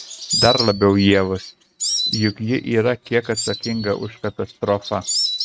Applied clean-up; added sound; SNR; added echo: neural mask model RNNoise.